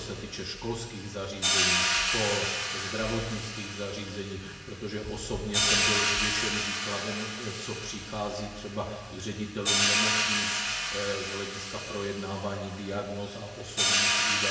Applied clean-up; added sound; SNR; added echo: none; Hi-hat; -4 dB; reverberation time 1.0 s.